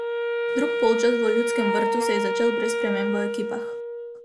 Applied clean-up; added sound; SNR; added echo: none; Wind instrument, woodwind instrument; -1 dB; none.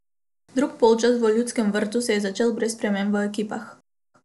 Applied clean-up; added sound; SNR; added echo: none; none; none; none.